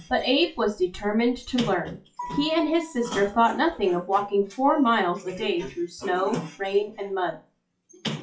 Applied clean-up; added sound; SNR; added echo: classical method WPE with log-MMSE.